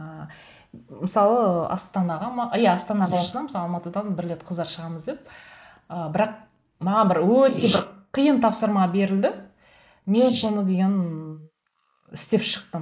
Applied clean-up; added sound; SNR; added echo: neural mask model Resemble Enhance denoiser.